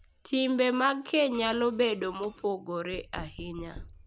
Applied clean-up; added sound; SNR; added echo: none; Knock + Printer; 19 dB; none.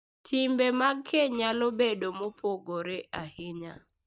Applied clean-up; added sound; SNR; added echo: neural mask model DeepFilterNet 3.